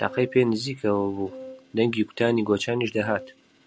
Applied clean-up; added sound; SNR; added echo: none; Wind instrument, woodwind instrument; 18 dB; none.